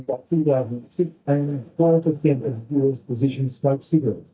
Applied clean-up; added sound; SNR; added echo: neural mask model DeepFilterNet 3.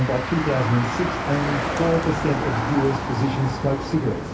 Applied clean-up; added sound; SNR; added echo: none; Motor vehicle (road); 3 dB; reverberation time 0.3 s.